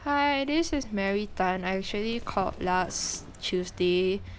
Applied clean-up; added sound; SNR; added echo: none; Livestock, farm animals, working animals; 15 dB; none.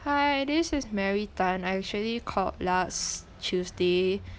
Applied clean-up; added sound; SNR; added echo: none; none; none; none.